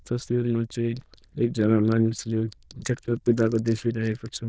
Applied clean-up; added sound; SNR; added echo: neural diffusion model UNIVERSE++.